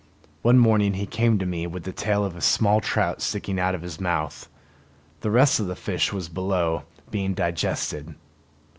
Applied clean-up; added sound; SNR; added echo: none; none; none; none.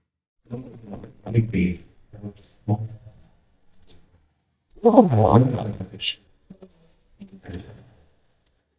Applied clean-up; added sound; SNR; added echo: neural mask model DeepFilterNet 3.